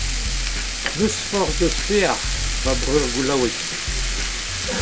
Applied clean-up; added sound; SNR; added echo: none; Drum kit + Frying (food); -1 dB; none.